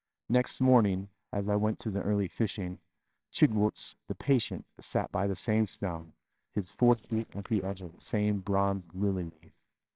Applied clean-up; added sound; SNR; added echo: neural separator model SepFormer WHAMR!.